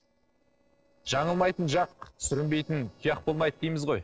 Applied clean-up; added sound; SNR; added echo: neural separator model SepFormer DNS4.